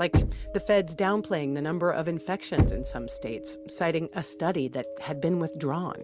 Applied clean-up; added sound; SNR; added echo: none; Knock; 3 dB; none.